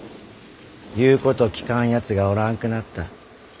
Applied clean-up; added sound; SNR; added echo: none; none; none; none.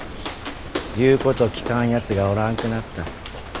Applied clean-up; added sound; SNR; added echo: none; Walk, footsteps; 9 dB; none.